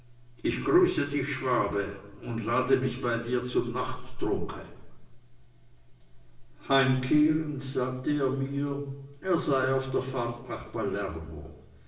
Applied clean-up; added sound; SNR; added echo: none; none; none; reverberation time 0.8 s.